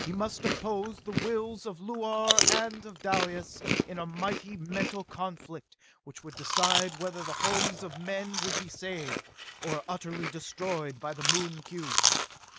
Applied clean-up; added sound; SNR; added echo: none; Chewing, mastication; -2 dB; none.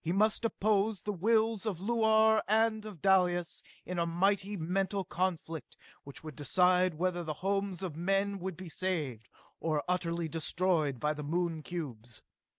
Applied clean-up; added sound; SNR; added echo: none; none; none; none.